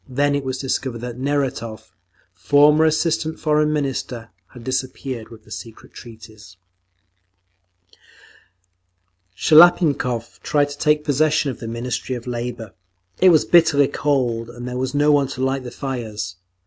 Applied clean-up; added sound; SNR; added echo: none; none; none; none.